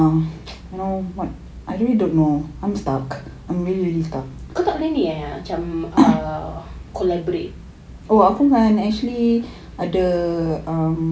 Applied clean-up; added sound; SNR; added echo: none; none; none; none.